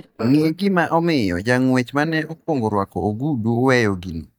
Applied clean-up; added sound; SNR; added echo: neural mask model DeepFilterNet 3.